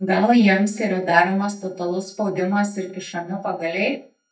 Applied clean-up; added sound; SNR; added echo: neural mask model DeepFilterNet 3.